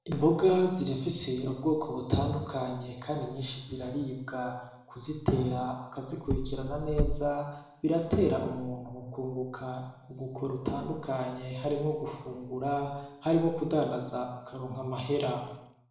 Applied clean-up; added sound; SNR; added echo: none; Car; 0 dB; reverberation time 0.8 s.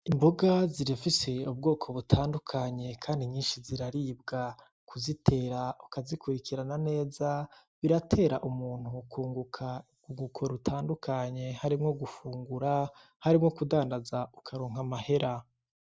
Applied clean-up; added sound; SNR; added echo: none; none; none; none.